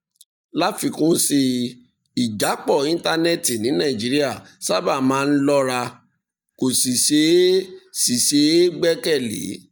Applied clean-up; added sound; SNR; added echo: neural mask model DeepFilterNet 3.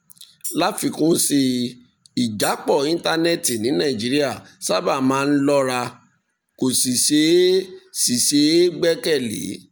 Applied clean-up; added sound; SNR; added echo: none; Tambourine; 17 dB; none.